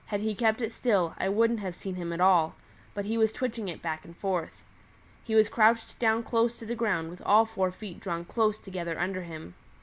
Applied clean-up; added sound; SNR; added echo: none; none; none; none.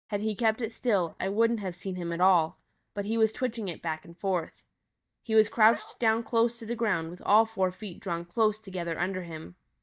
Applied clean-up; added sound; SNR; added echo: neural mask model DeepFilterNet 3.